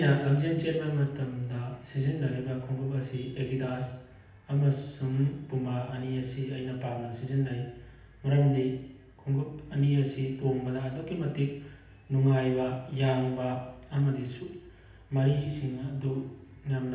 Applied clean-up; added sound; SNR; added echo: none; none; none; reverberation time 0.9 s.